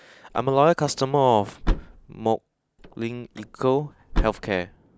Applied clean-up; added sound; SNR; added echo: none; Slam / Car; 6 dB; none.